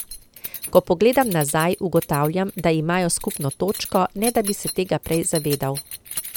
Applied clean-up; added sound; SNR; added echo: none; Keys jangling; 12 dB; none.